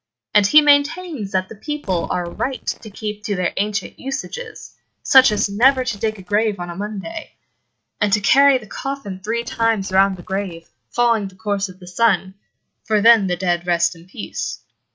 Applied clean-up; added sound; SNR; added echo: neural mask model RNNoise.